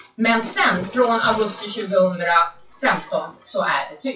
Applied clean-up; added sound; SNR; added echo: classical method WPE with log-MMSE.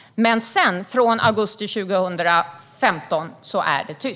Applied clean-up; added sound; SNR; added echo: none; none; none; none.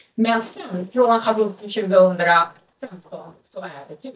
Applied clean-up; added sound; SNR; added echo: neural mask model DeepFilterNet 3.